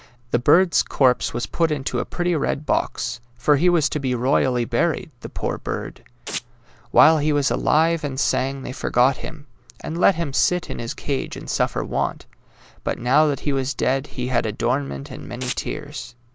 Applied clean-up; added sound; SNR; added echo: none; Domestic sounds, home sounds; 14 dB; none.